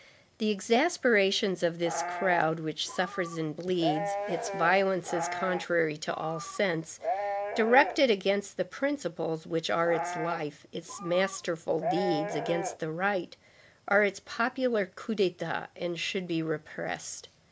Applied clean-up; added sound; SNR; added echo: none; Livestock, farm animals, working animals; 6 dB; none.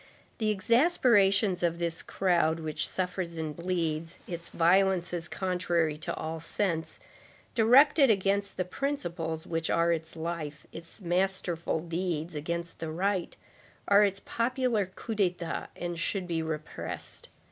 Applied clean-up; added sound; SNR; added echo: none; none; none; none.